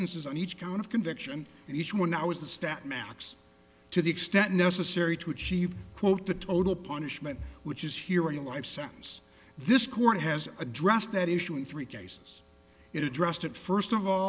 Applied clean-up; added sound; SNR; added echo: none; none; none; none.